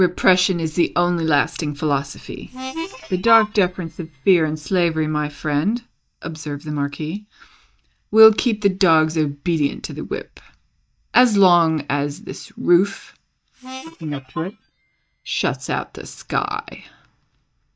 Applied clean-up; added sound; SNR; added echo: neural mask model DeepFilterNet 3.